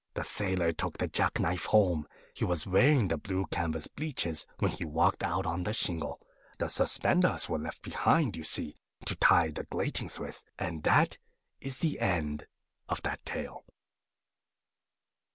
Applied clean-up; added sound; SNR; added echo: none; none; none; none.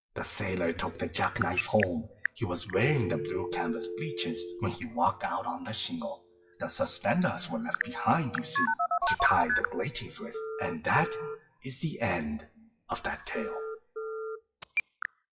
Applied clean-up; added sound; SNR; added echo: classical method WPE with log-MMSE.